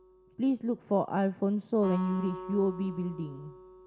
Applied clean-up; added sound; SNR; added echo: none; Acoustic guitar; 14 dB; none.